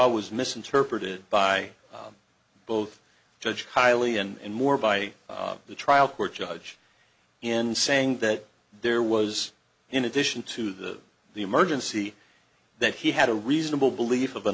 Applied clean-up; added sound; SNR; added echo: none; none; none; none.